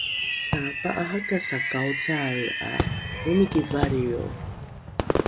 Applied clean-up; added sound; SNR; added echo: none; Fireworks; 1 dB; none.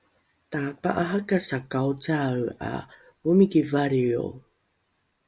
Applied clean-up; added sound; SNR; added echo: none; none; none; none.